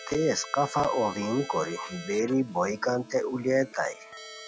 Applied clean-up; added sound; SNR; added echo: none; Keyboard (musical); 16 dB; none.